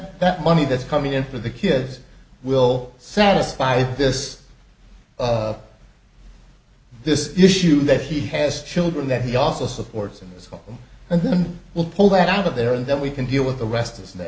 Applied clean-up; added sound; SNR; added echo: none; none; none; none.